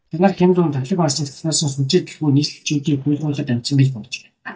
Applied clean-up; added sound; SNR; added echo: neural mask model DeepFilterNet 3.